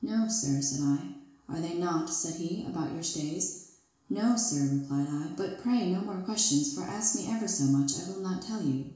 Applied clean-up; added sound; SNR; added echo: none; none; none; reverberation time 0.7 s.